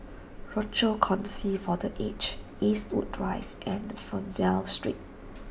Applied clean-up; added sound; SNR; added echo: none; none; none; none.